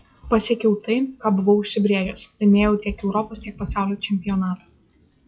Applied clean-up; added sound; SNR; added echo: classical method log-MMSE.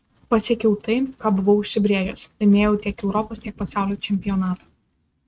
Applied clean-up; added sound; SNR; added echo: neural mask model RNNoise.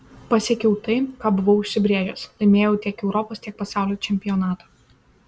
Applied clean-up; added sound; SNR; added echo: none; none; none; none.